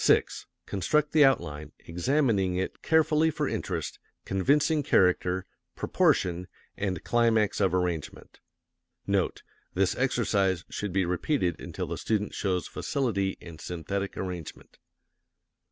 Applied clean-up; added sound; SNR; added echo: none; none; none; none.